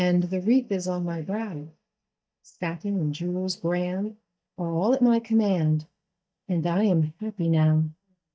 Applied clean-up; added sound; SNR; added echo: neural mask model DeepFilterNet 3.